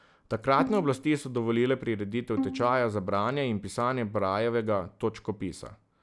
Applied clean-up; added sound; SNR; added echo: none; Bowed string instrument; 10 dB; none.